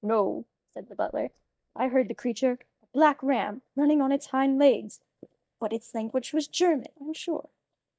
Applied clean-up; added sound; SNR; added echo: neural mask model DeepFilterNet 3.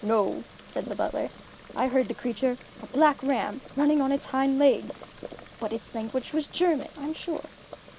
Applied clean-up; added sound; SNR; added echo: none; Boiling; 17 dB; none.